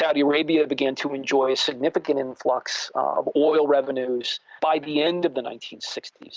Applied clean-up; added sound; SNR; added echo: none; none; none; none.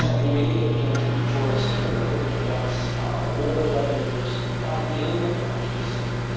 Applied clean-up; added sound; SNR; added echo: none; Microwave oven; -4 dB; reverberation time 1.2 s.